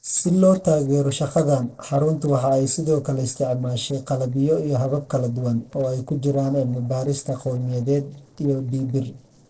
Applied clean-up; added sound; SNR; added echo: neural separator model SepFormer DNS4.